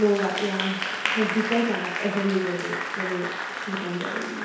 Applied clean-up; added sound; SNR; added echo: none; Applause; 3 dB; reverberation time 2.2 s.